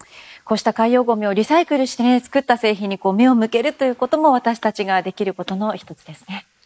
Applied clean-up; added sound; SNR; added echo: neural mask model Resemble Enhance denoiser.